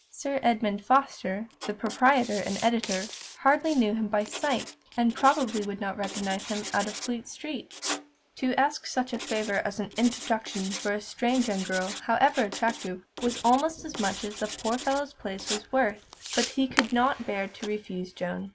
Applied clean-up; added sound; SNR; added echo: none; Writing; 12 dB; none.